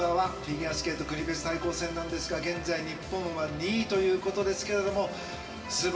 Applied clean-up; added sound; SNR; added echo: none; none; none; reverberation time 2.0 s.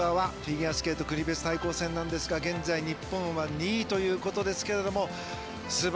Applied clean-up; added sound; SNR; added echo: none; none; none; none.